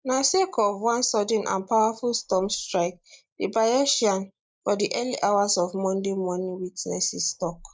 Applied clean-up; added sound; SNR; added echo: neural mask model Resemble Enhance denoiser.